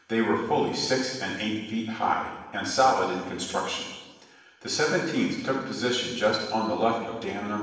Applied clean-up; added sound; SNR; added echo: none; none; none; reverberation time 1.1 s.